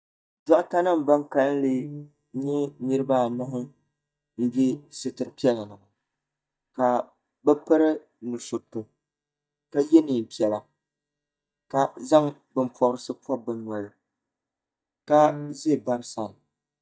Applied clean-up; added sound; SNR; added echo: neural mask model DeepFilterNet 3.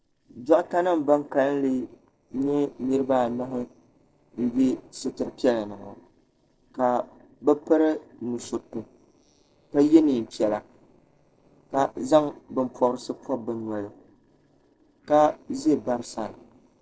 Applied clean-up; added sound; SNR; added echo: neural separator model SepFormer DNS4.